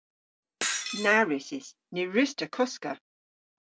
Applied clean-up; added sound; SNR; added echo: none; Shatter; 7 dB; none.